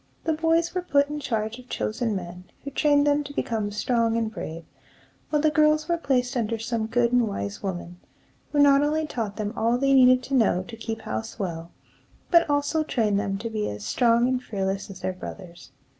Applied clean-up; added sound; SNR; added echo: none; none; none; none.